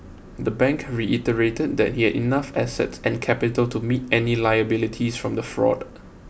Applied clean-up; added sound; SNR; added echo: none; none; none; none.